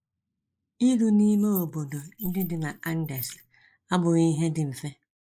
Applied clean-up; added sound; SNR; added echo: neural mask model Resemble Enhance denoiser.